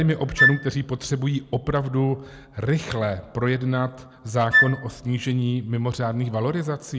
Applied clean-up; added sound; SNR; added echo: none; Wind instrument, woodwind instrument; -2 dB; none.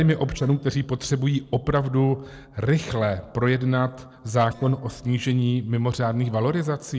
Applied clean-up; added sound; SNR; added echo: neural separator model SepFormer DNS4.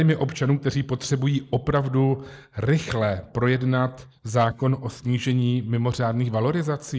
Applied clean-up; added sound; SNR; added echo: neural mask model Resemble Enhance denoiser.